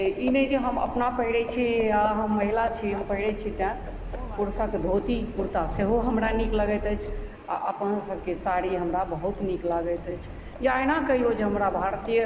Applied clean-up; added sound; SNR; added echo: none; Livestock, farm animals, working animals; 10 dB; none.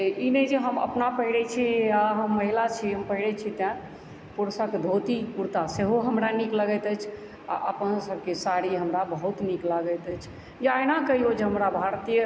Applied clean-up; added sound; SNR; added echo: none; none; none; none.